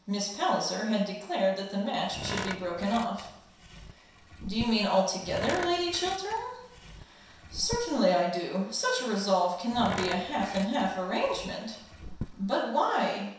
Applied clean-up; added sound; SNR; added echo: none; Tools; 11 dB; reverberation time 0.7 s.